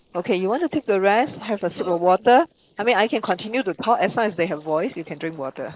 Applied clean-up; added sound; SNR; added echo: neural mask model Resemble Enhance denoiser.